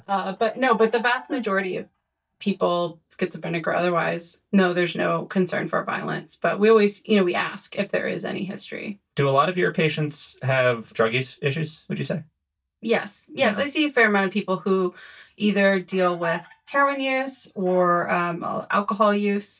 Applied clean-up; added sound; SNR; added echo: neural mask model DeepFilterNet 3.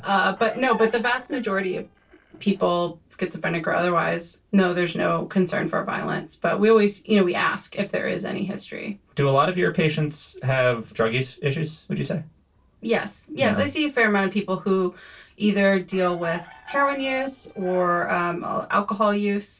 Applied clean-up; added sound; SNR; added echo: neural separator model SepFormer DNS4.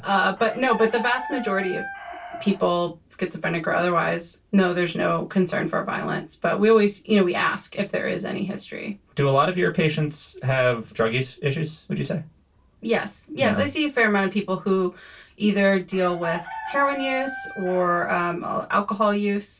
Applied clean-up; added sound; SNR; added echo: none; Chicken, rooster; 18 dB; reverberation time 0.2 s.